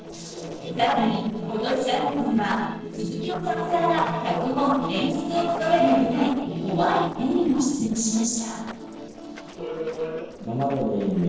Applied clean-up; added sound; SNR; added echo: neural separator model SepFormer DNS4.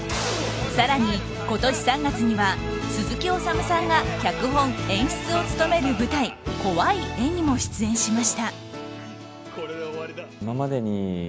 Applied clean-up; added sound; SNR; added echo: none; none; none; none.